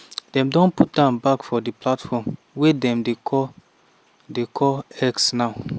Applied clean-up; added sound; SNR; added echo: none; none; none; none.